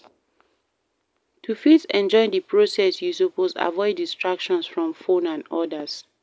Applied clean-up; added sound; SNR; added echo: none; none; none; none.